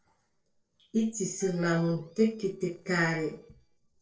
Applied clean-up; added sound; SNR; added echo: neural separator model SepFormer DNS4.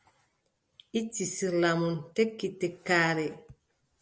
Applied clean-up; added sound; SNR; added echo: none; none; none; none.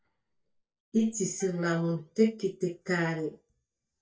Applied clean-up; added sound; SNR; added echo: neural mask model DeepFilterNet 3.